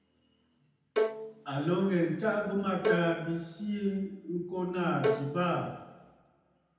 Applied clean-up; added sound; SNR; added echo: none; Bowed string instrument; 3 dB; reverberation time 0.9 s.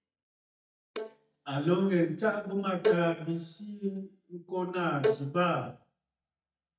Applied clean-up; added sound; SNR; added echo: neural mask model DeepFilterNet 3.